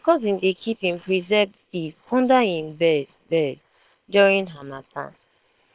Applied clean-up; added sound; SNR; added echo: neural separator model SepFormer WHAM!.